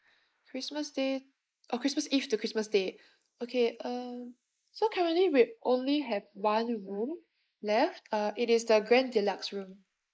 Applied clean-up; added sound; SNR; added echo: neural mask model Resemble Enhance denoiser.